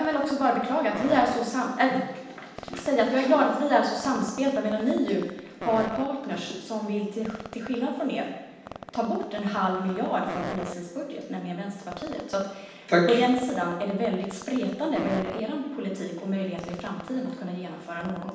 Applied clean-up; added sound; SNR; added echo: none; Fart; 15 dB; reverberation time 0.9 s.